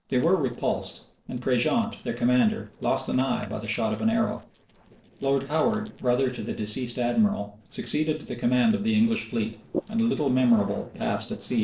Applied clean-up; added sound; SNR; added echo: neural separator model SepFormer DNS4.